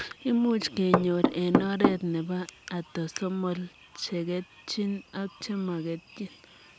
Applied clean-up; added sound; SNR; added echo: none; Knock / Wood; 0 dB; none.